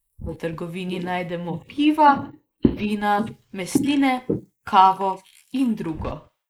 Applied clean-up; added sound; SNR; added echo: neural mask model Resemble Enhance denoiser.